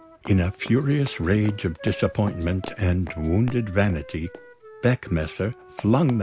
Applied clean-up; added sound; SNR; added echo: none; Run + Wind instrument, woodwind instrument; 18 dB; none.